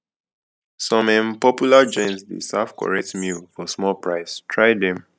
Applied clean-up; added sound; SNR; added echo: neural mask model DeepFilterNet 3.